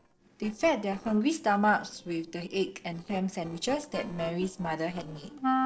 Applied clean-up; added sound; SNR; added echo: neural separator model SepFormer DNS4.